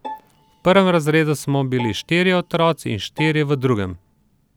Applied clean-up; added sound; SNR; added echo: none; Bowed string instrument; 19 dB; none.